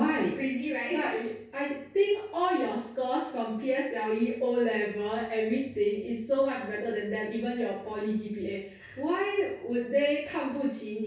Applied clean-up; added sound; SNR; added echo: none; none; none; reverberation time 0.6 s.